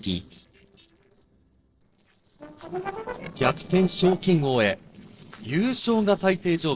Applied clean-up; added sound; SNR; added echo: neural separator model SepFormer DNS4.